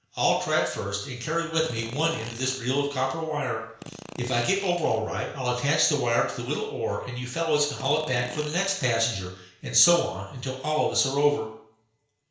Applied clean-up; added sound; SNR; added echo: none; Fart; 16 dB; reverberation time 0.5 s.